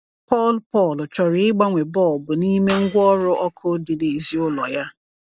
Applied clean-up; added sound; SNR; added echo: none; Shatter; 9 dB; none.